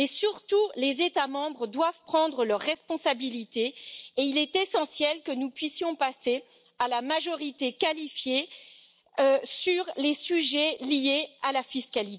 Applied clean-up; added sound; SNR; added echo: none; none; none; none.